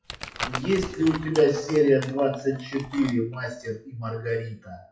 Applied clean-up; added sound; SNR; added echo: classical method WPE with log-MMSE.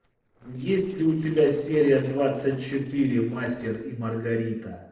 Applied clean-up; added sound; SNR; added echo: neural separator model SepFormer DNS4.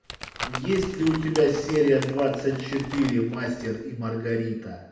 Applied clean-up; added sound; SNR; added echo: none; Crumpling, crinkling; 12 dB; reverberation time 0.8 s.